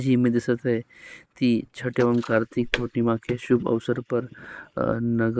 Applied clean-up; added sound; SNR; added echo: neural mask model Resemble Enhance denoiser.